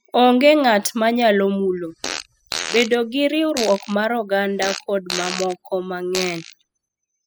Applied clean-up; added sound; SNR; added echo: classical method spectral subtraction.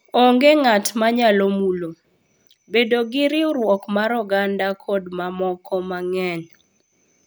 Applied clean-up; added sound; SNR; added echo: none; none; none; none.